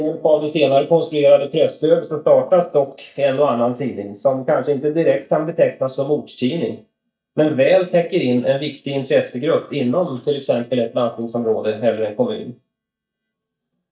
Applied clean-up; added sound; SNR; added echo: neural mask model DeepFilterNet 3.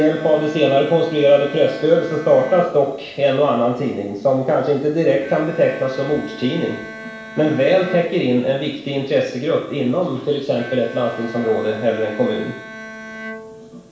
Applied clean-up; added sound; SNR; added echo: none; Bowed string instrument; 17 dB; reverberation time 0.7 s.